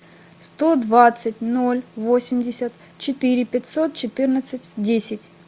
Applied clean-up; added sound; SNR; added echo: none; none; none; none.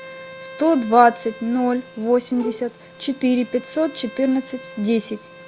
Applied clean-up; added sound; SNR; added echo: none; Bowed string instrument + Bowed string instrument; 17 dB; none.